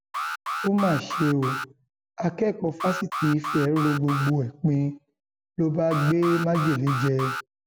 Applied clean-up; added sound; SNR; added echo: none; Alarm; 6 dB; none.